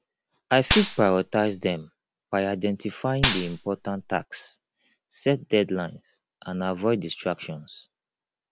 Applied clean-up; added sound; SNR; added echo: none; Gunshot, gunfire; 3 dB; none.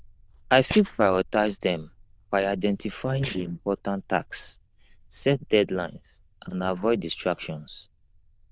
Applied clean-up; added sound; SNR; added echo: neural diffusion model UNIVERSE++.